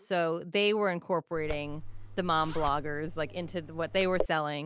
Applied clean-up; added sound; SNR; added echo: none; Zipper (clothing); 7 dB; none.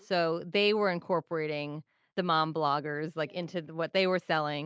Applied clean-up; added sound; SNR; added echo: none; none; none; none.